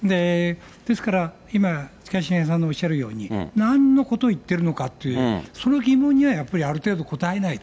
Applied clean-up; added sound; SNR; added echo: none; none; none; none.